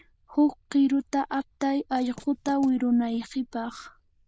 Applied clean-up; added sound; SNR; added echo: neural diffusion model UNIVERSE++.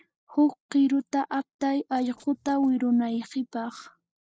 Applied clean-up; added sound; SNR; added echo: neural separator model SepFormer DNS4.